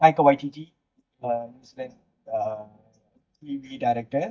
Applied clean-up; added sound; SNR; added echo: neural mask model DeepFilterNet 3.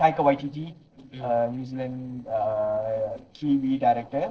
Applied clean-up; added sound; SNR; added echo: neural separator model SepFormer DNS4.